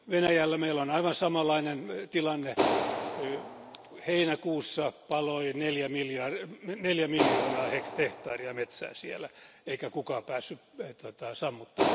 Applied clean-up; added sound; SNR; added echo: none; Clapping; 5 dB; none.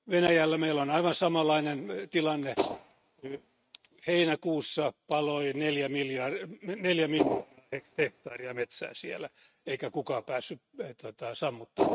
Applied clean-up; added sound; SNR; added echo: neural mask model RNNoise.